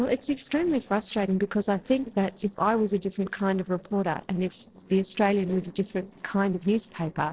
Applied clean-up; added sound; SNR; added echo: neural separator model SepFormer DNS4.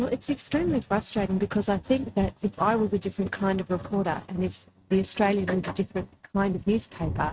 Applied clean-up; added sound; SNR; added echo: neural mask model RNNoise.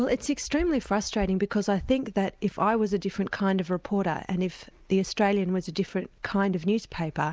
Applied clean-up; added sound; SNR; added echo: none; none; none; none.